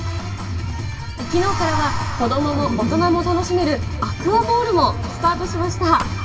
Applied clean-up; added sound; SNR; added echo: none; Squeak; 15 dB; reverberation time 2.5 s.